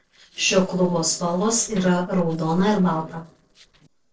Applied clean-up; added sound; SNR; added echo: neural separator model SepFormer DNS4.